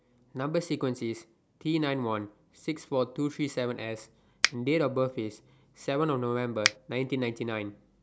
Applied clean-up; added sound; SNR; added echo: none; Finger snapping; -3 dB; none.